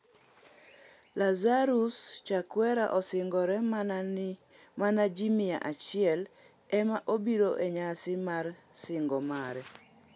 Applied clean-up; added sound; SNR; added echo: none; none; none; none.